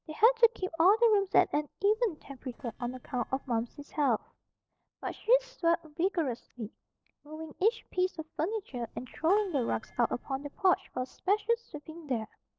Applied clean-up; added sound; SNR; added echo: neural separator model SepFormer DNS4.